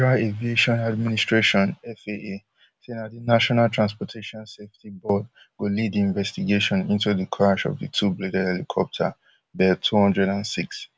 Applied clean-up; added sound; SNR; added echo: none; none; none; none.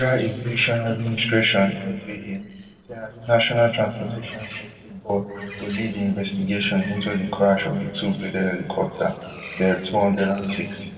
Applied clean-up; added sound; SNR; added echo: neural separator model SepFormer DNS4.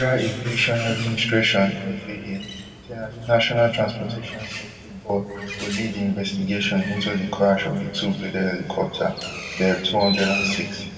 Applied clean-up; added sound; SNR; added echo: none; Bird; 11 dB; reverberation time 1.9 s.